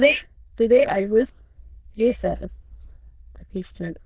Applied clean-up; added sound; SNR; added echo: neural diffusion model UNIVERSE++.